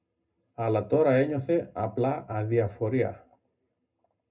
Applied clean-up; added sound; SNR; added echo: none; none; none; reverberation time 0.2 s.